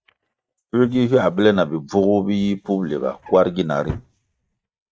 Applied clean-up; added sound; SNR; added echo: neural mask model RNNoise.